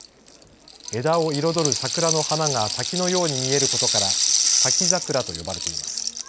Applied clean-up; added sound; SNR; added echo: none; Rattle (instrument); -1 dB; none.